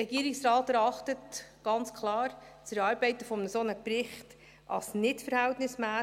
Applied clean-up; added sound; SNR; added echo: none; none; none; none.